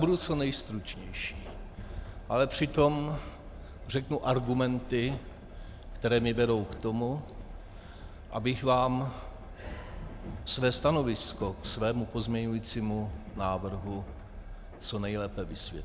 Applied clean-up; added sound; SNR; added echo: none; Train; 12 dB; none.